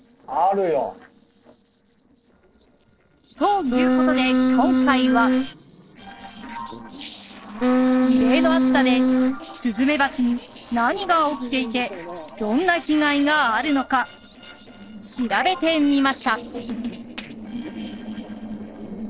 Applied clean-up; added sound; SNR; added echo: neural separator model SepFormer DNS4.